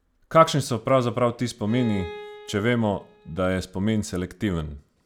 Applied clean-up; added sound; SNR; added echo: none; Bowed string instrument; 17 dB; none.